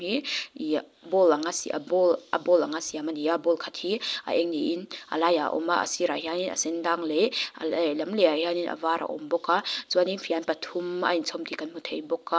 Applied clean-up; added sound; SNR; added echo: none; none; none; none.